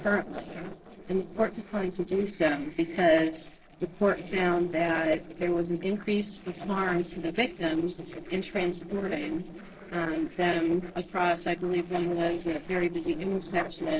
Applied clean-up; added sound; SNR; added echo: neural separator model SepFormer DNS4.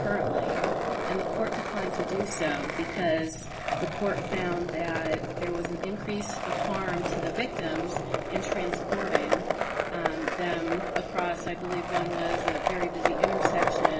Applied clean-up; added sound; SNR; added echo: none; Skateboard; -3 dB; reverberation time 0.5 s.